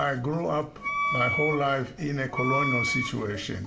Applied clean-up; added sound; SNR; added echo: none; Wind instrument, woodwind instrument; 2 dB; reverberation time 1.6 s.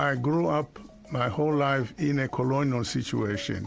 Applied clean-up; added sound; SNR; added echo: none; none; none; none.